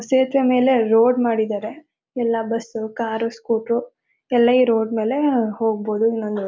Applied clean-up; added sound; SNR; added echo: none; none; none; none.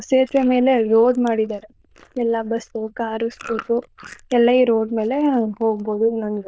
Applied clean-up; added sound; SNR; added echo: neural diffusion model UNIVERSE++.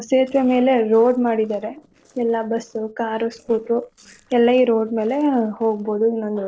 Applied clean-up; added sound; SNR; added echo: neural separator model SepFormer DNS4.